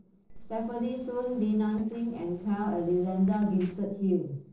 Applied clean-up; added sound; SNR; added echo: neural separator model SepFormer DNS4.